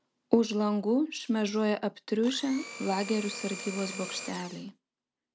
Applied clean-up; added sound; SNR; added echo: none; Domestic sounds, home sounds; 11 dB; none.